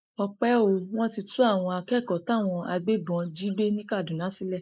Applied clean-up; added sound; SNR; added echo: neural mask model Resemble Enhance denoiser.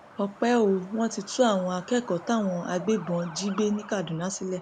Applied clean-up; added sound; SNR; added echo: none; Truck; 18 dB; none.